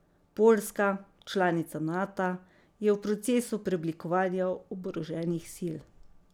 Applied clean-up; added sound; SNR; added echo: none; none; none; none.